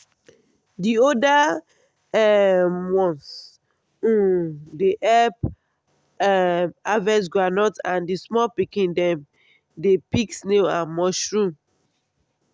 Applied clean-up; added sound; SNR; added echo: none; none; none; none.